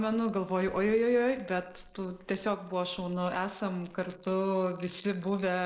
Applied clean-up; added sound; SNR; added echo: neural mask model Resemble Enhance denoiser.